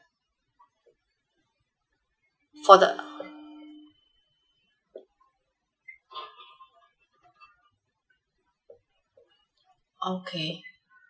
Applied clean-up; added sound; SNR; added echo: classical method Wiener filter.